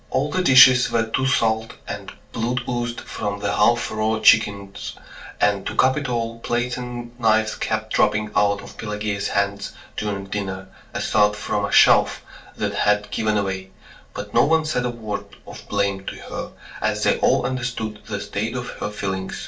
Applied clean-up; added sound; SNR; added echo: none; none; none; reverberation time 0.2 s.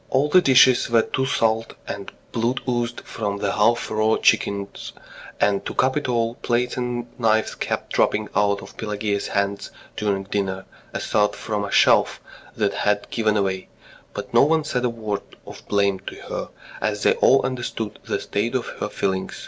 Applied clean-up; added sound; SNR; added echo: none; none; none; none.